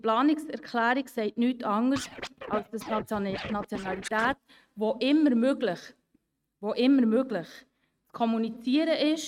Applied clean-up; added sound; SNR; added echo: neural mask model RNNoise.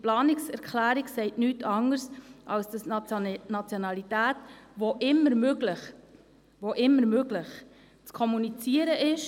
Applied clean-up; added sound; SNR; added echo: none; none; none; none.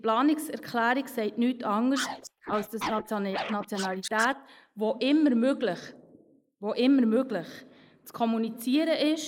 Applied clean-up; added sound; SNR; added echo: neural mask model Resemble Enhance denoiser.